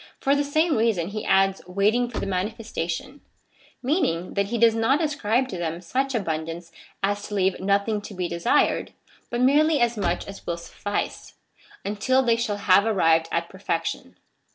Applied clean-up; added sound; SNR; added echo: none; Slam; 12 dB; none.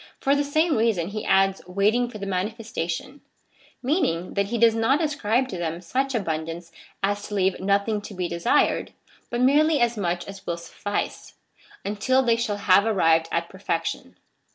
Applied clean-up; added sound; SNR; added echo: none; none; none; none.